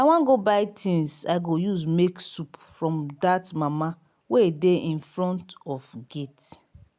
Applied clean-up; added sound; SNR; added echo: none; none; none; none.